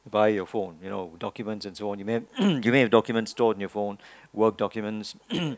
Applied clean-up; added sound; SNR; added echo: none; none; none; none.